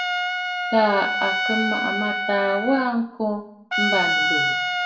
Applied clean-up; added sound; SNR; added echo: none; Trumpet; 0 dB; reverberation time 0.6 s.